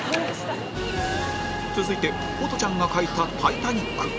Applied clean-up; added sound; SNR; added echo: none; Alarm; 6 dB; none.